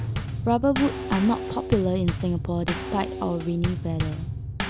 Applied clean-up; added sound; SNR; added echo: none; Bass drum / Snare drum / Drum kit; 4 dB; none.